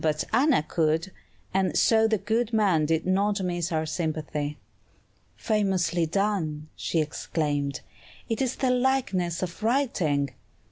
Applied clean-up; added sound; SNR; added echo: none; none; none; none.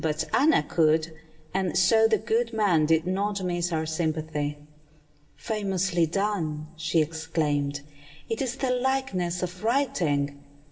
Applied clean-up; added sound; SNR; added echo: none; none; none; reverberation time 1.1 s.